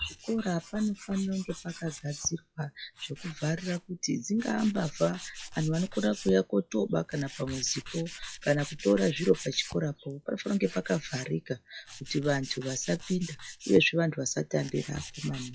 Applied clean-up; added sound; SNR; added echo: classical method log-MMSE.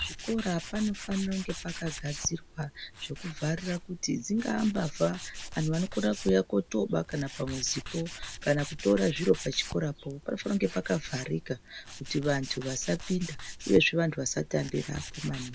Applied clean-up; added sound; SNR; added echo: none; Tools; 12 dB; none.